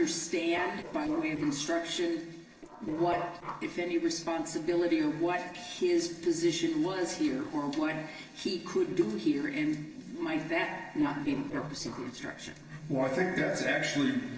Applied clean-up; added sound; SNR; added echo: neural separator model SepFormer DNS4.